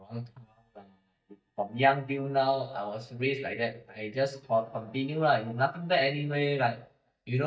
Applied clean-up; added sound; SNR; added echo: neural mask model DeepFilterNet 3.